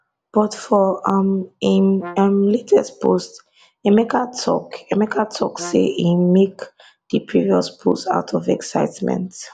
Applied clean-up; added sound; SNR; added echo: none; Brass instrument; 19 dB; none.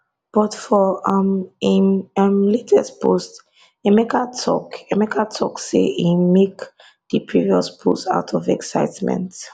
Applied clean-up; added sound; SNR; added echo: none; none; none; none.